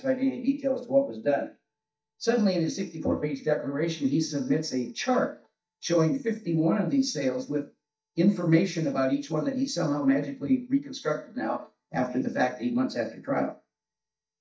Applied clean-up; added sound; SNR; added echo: neural mask model DeepFilterNet 3.